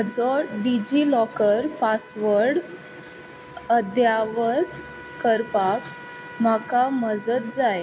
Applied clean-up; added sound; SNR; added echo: none; Trumpet; 19 dB; none.